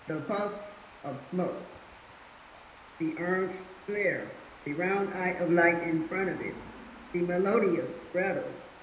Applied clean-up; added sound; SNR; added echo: none; Water; 18 dB; reverberation time 0.8 s.